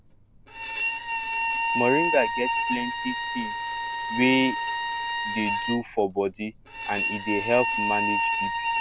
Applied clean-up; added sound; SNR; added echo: none; Bowed string instrument; -1 dB; none.